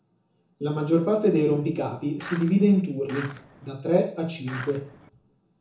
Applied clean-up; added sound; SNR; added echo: none; Skateboard; 15 dB; reverberation time 0.6 s.